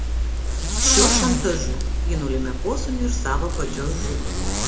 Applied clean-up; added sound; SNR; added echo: none; Zipper (clothing); -5 dB; reverberation time 0.5 s.